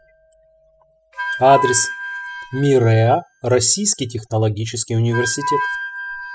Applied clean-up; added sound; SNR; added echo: classical method spectral subtraction.